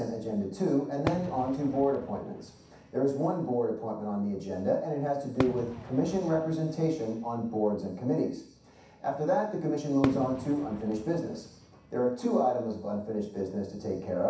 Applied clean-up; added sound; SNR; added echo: none; Fireworks; 12 dB; reverberation time 0.7 s.